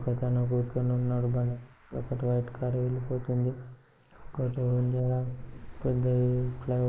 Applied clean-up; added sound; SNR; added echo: neural mask model Resemble Enhance denoiser.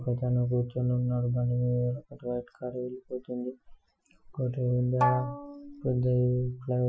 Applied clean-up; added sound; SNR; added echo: classical method Wiener filter.